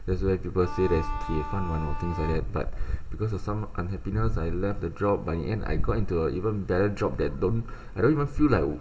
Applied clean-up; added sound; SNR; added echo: none; Bowed string instrument; 11 dB; reverberation time 1.5 s.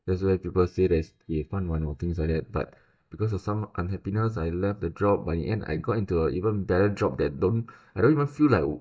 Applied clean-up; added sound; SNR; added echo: neural mask model DeepFilterNet 3.